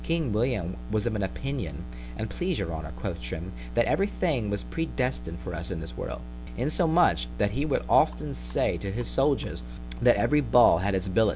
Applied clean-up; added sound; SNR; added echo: none; none; none; none.